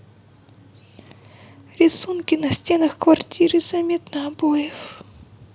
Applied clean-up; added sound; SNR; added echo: none; none; none; none.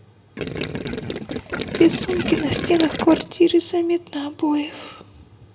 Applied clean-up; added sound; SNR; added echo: none; Gurgling; 7 dB; reverberation time 0.3 s.